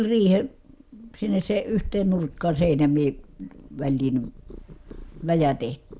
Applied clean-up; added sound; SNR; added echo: none; Purr; 16 dB; none.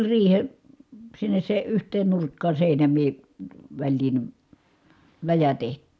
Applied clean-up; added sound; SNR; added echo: none; none; none; none.